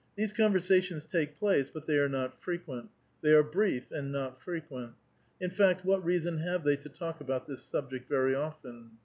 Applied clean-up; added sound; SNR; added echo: none; none; none; none.